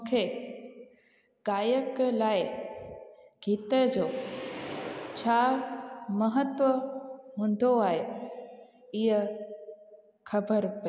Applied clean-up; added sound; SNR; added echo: none; none; none; none.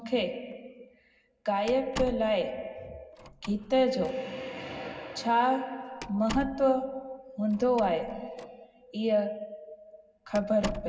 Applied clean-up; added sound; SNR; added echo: none; Slam; 15 dB; reverberation time 0.4 s.